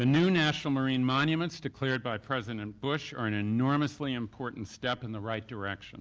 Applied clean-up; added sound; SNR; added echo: none; none; none; none.